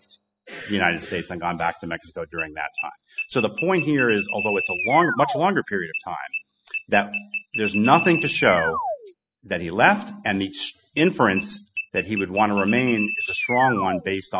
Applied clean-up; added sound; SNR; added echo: classical method spectral subtraction.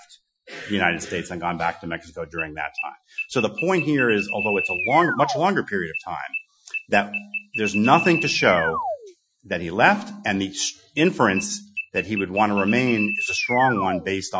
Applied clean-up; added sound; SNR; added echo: classical method Wiener filter.